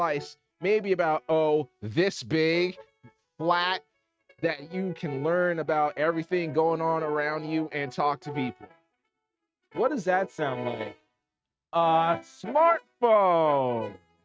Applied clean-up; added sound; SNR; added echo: neural mask model RNNoise.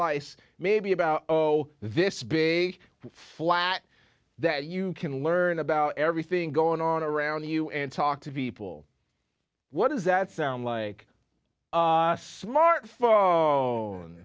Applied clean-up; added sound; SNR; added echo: none; none; none; none.